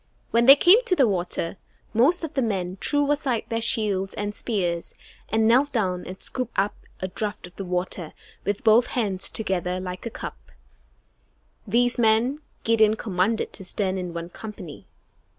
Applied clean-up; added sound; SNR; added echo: none; none; none; none.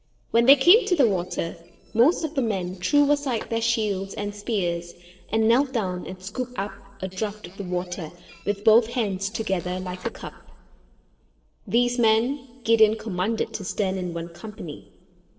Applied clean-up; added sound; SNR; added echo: neural separator model SepFormer DNS4.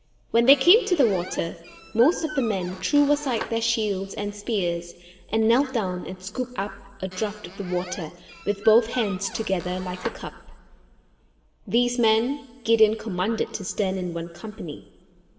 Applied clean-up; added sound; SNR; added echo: none; Squeak; 15 dB; reverberation time 2.6 s.